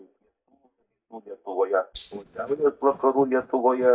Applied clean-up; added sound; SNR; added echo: neural mask model DeepFilterNet 3.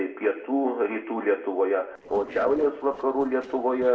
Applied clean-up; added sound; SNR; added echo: neural separator model SepFormer DNS4.